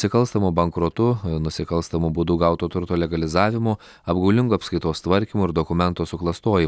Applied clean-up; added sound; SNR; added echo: none; none; none; none.